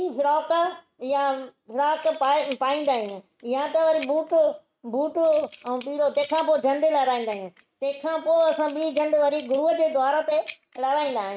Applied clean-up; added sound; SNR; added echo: neural mask model RNNoise.